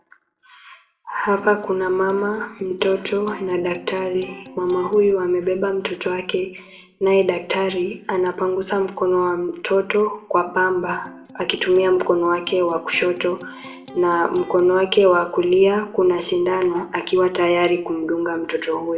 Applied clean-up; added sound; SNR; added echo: none; Electric guitar; 20 dB; reverberation time 0.4 s.